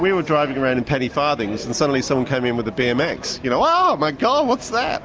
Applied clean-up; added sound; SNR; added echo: none; none; none; none.